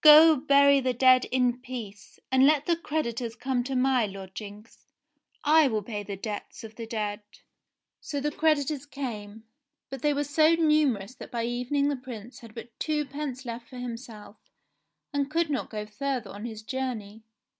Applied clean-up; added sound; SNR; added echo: none; none; none; none.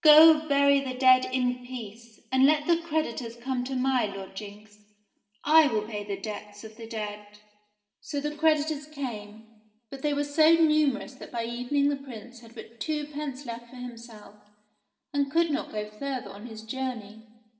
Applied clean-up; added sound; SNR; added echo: none; none; none; reverberation time 0.9 s.